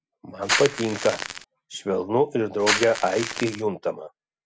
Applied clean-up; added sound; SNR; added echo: none; Crackle; 2 dB; none.